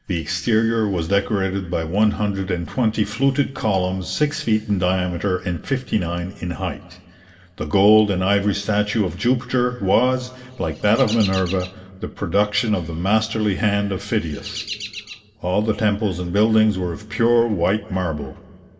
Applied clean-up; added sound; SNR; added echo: none; Chirp, tweet; 16 dB; reverberation time 1.4 s.